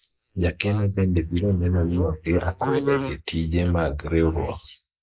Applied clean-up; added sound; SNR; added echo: neural mask model Resemble Enhance denoiser.